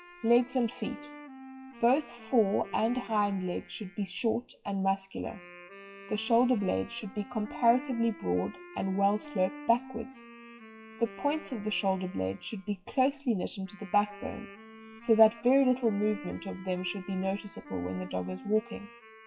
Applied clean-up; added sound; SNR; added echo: classical method WPE with log-MMSE.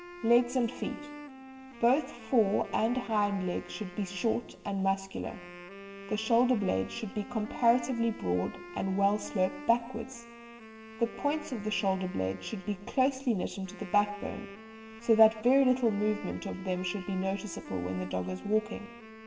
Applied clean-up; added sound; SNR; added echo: none; Wind instrument, woodwind instrument; 16 dB; reverberation time 1.7 s.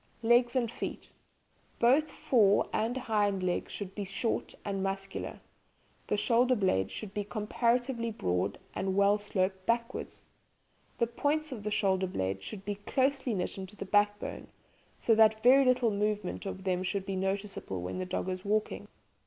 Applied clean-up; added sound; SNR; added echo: none; none; none; none.